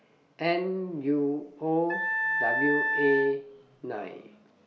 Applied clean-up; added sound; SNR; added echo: none; Wind instrument, woodwind instrument; 0 dB; none.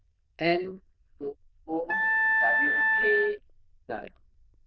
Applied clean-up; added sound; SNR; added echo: neural diffusion model UNIVERSE++.